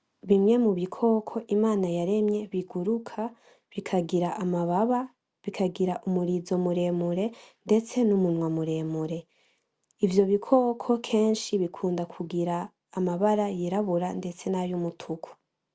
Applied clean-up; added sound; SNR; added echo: none; none; none; none.